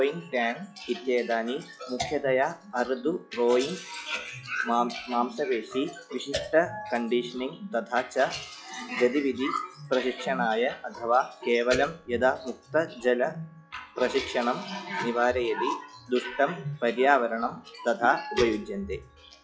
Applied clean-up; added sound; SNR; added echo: classical method log-MMSE.